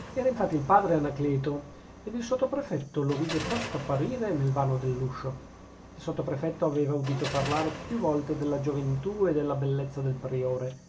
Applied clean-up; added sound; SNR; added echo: none; Car; 13 dB; reverberation time 0.1 s.